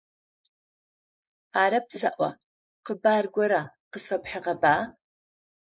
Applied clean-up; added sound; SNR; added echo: neural mask model Resemble Enhance denoiser.